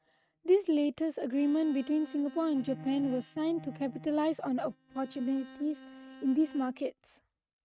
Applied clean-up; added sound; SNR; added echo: neural mask model RNNoise.